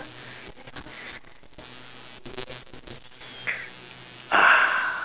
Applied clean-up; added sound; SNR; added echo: none; none; none; none.